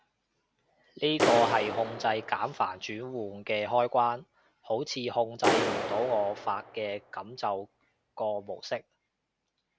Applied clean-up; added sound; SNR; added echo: none; Clapping; 4 dB; none.